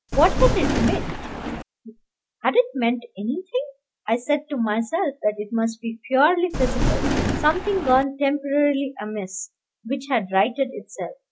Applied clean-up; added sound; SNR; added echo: none; Thunder; -1 dB; none.